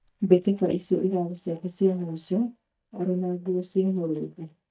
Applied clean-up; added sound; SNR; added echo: neural mask model DeepFilterNet 3.